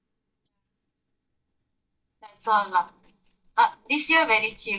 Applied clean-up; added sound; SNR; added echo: neural mask model DeepFilterNet 3.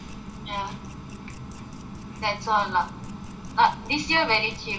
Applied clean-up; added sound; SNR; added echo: none; Domestic sounds, home sounds; 19 dB; reverberation time 0.3 s.